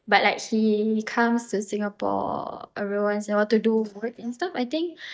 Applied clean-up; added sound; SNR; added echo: neural mask model DeepFilterNet 3.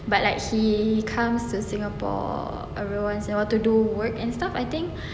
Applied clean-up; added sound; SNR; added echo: none; none; none; none.